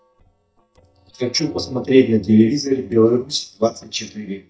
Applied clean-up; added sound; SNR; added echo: neural mask model DeepFilterNet 3.